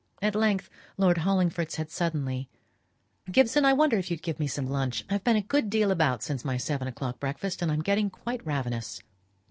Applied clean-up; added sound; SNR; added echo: neural separator model SepFormer DNS4.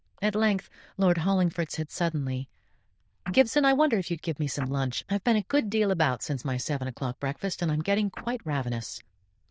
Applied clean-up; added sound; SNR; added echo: neural diffusion model UNIVERSE++.